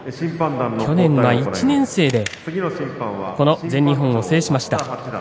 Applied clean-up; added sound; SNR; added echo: none; none; none; none.